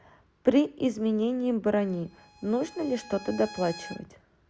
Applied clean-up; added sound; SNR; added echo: none; Bowed string instrument; 19 dB; none.